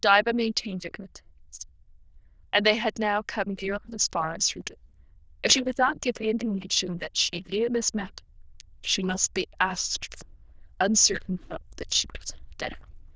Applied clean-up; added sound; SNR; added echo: neural diffusion model UNIVERSE++.